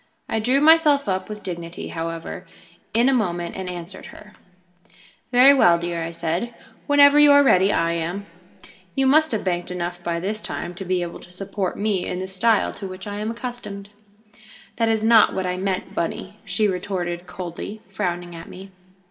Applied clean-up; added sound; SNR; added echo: none; none; none; reverberation time 1.1 s.